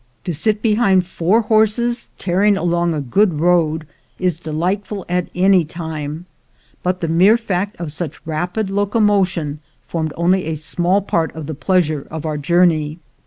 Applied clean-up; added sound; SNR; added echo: none; none; none; none.